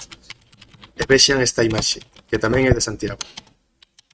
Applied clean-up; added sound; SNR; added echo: neural mask model RNNoise.